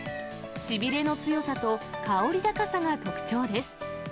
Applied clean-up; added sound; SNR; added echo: none; Cat; 19 dB; none.